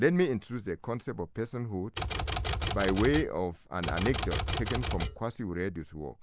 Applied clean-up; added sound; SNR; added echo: none; Typewriter; 0 dB; none.